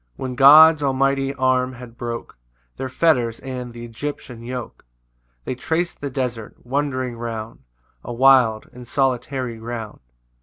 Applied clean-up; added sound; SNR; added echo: none; none; none; none.